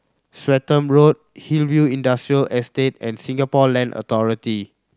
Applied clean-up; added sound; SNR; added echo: none; none; none; none.